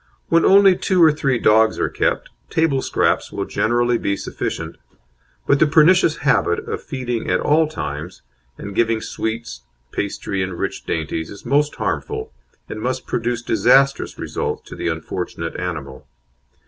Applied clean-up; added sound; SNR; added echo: none; none; none; none.